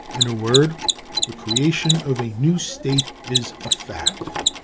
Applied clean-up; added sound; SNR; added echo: none; Mechanisms; 2 dB; none.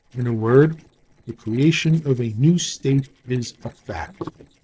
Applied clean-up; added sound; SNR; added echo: neural separator model SepFormer DNS4.